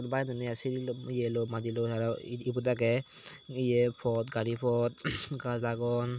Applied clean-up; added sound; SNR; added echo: none; none; none; none.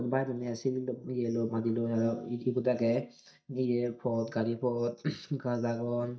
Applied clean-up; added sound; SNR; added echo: neural mask model DeepFilterNet 3.